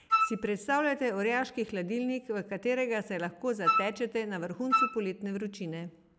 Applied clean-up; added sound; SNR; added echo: none; Wind instrument, woodwind instrument; -1 dB; none.